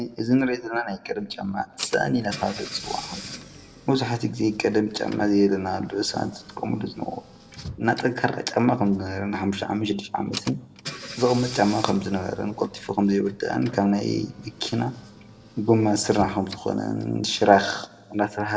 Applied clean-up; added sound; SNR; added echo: none; Engine / Car; 17 dB; reverberation time 1.2 s.